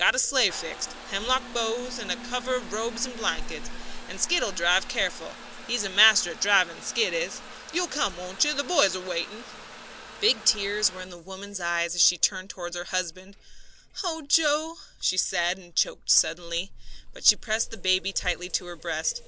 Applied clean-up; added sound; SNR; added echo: none; Trickle, dribble / Bathtub (filling or washing) / Water tap, faucet; 12 dB; none.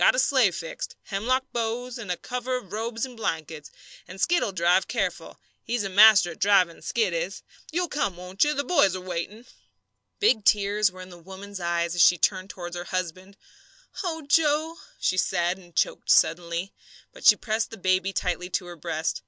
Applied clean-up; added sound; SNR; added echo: none; none; none; none.